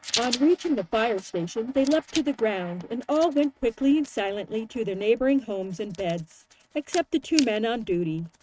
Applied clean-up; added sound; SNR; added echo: neural mask model RNNoise.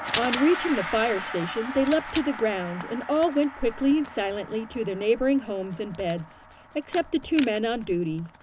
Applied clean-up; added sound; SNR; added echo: none; Gong + Writing; 9 dB; none.